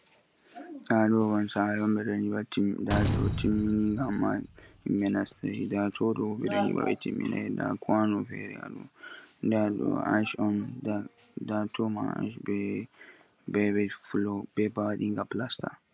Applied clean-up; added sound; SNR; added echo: none; Slam; 6 dB; none.